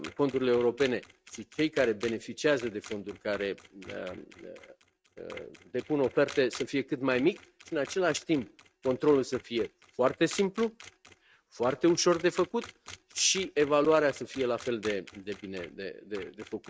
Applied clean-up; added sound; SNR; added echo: neural mask model RNNoise.